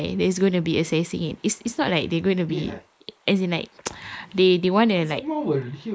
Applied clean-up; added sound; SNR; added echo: neural mask model Resemble Enhance denoiser.